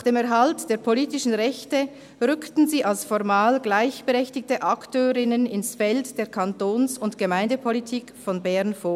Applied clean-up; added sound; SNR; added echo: none; none; none; none.